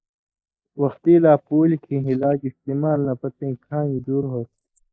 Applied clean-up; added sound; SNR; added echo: neural mask model Resemble Enhance denoiser.